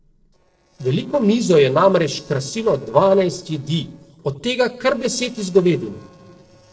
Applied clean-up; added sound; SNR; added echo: neural separator model SepFormer DNS4.